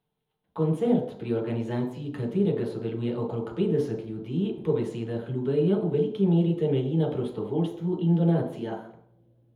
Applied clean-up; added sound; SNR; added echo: none; none; none; reverberation time 0.7 s.